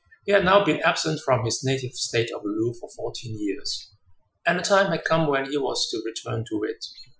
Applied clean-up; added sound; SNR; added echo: classical method Wiener filter.